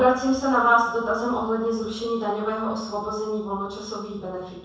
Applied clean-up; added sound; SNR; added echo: none; none; none; reverberation time 0.7 s.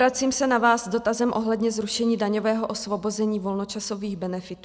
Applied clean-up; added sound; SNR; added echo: none; none; none; none.